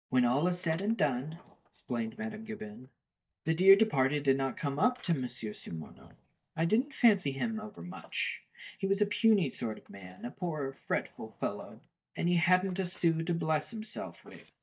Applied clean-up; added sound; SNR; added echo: neural mask model DeepFilterNet 3.